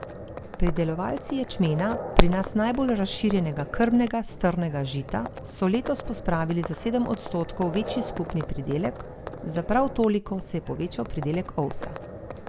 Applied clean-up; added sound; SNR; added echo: none; Livestock, farm animals, working animals; 12 dB; none.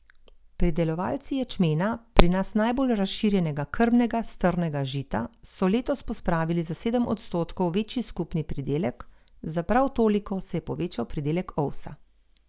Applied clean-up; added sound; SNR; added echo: none; none; none; none.